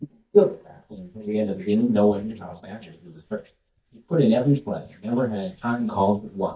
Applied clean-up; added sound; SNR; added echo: neural mask model DeepFilterNet 3.